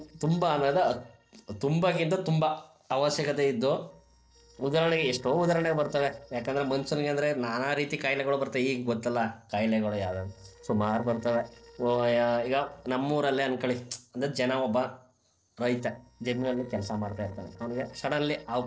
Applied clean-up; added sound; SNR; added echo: neural separator model SepFormer DNS4.